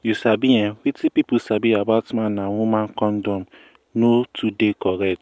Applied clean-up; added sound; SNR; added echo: none; none; none; none.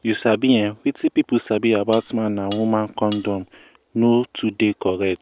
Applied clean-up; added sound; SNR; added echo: none; Cutlery, silverware; 11 dB; none.